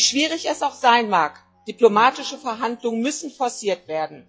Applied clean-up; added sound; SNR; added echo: classical method log-MMSE.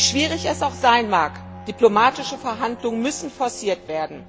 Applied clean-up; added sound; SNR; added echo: none; Bowed string instrument; 16 dB; none.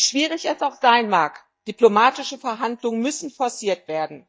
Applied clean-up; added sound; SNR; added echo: neural mask model DeepFilterNet 3.